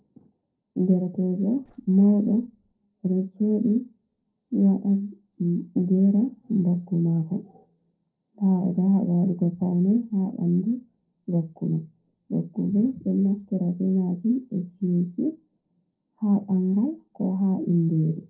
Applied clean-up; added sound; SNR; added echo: neural separator model SepFormer DNS4.